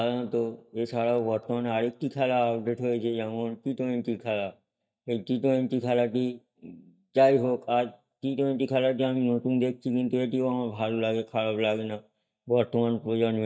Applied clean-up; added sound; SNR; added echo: neural mask model DeepFilterNet 3.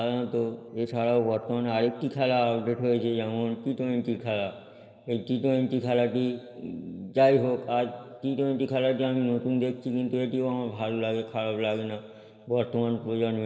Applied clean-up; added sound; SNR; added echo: neural separator model SepFormer DNS4.